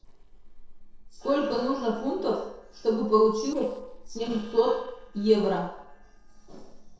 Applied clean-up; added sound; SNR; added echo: neural separator model SepFormer DNS4.